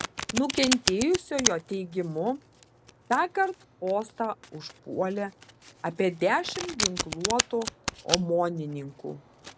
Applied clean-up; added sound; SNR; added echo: none; Domestic sounds, home sounds; 5 dB; none.